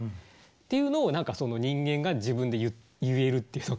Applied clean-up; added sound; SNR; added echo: none; none; none; none.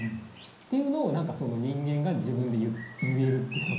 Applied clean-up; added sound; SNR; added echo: none; Bird vocalization, bird call, bird song; 14 dB; reverberation time 0.6 s.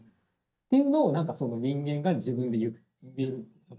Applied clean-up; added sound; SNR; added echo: neural mask model DeepFilterNet 3.